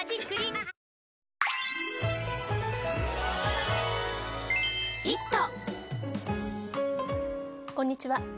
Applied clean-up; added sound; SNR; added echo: none; none; none; none.